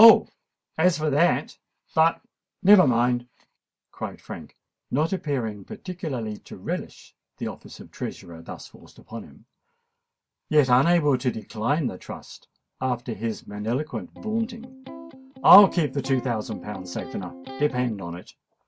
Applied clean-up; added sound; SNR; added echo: none; Electric guitar; 14 dB; none.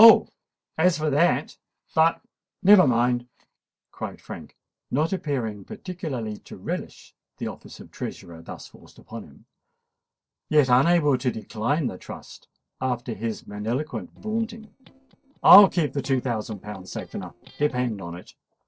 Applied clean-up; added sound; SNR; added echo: neural separator model SepFormer DNS4.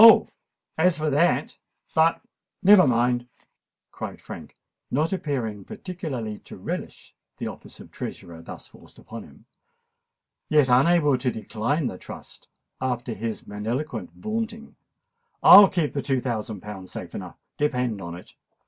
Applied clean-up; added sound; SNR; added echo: none; none; none; none.